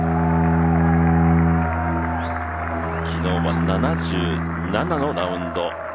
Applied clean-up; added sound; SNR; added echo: none; Bowed string instrument; -4 dB; none.